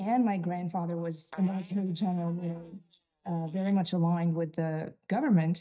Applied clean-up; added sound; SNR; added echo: neural mask model DeepFilterNet 3.